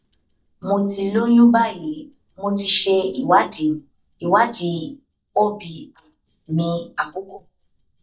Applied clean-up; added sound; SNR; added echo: neural mask model DeepFilterNet 3.